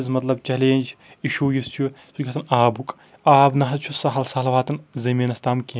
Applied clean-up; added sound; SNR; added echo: none; none; none; none.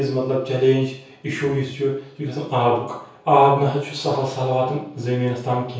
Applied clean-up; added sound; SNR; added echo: none; none; none; reverberation time 0.6 s.